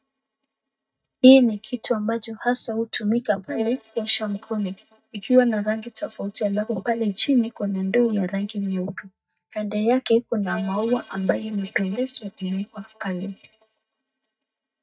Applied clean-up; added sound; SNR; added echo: neural mask model DeepFilterNet 3.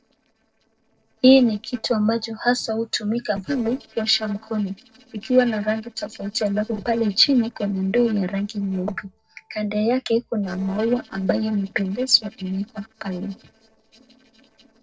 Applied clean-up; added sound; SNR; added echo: neural separator model SepFormer DNS4.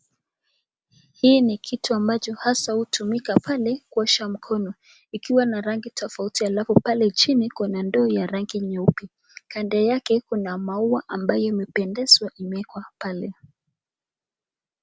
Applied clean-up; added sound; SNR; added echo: none; none; none; none.